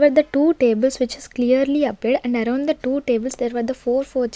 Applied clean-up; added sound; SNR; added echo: none; none; none; none.